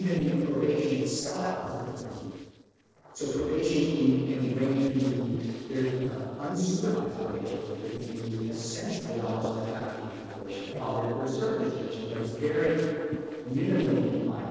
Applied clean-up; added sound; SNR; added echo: neural separator model SepFormer DNS4.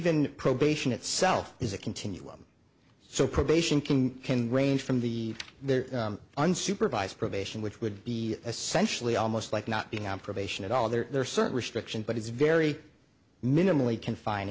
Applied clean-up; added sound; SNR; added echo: none; none; none; none.